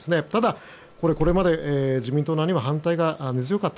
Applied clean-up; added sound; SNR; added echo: none; Slam; 11 dB; none.